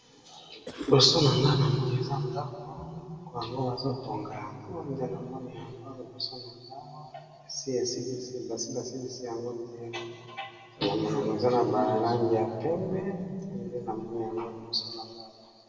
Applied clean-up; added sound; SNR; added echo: none; Cough; 15 dB; reverberation time 2.2 s.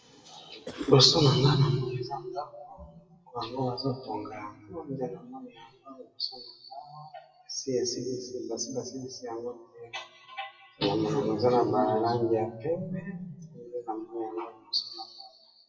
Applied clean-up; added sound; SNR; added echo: classical method WPE with log-MMSE.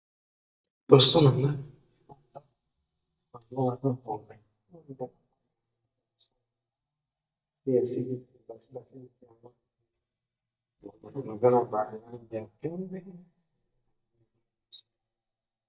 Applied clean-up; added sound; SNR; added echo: neural mask model DeepFilterNet 3.